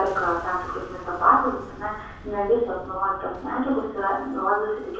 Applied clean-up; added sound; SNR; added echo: none; Boom; 19 dB; reverberation time 0.7 s.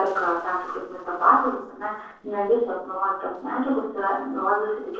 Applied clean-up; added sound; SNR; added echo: neural separator model SepFormer DNS4.